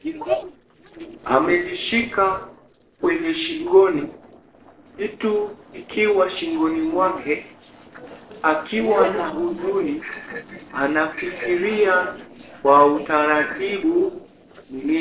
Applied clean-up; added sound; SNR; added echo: neural separator model SepFormer DNS4.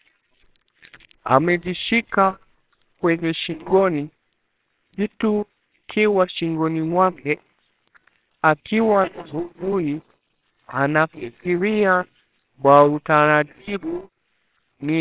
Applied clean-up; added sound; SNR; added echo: neural separator model SepFormer WHAMR!.